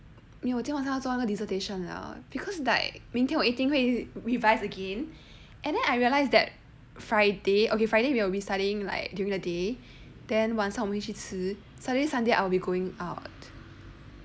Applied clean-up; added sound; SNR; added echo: none; none; none; none.